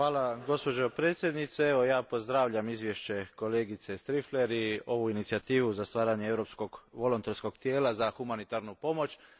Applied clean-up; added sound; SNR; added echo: none; none; none; none.